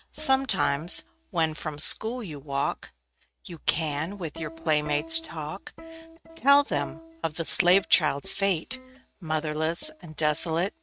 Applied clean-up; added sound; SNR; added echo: neural mask model RNNoise.